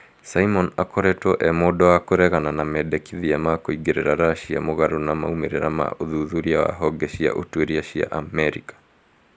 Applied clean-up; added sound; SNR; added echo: none; none; none; none.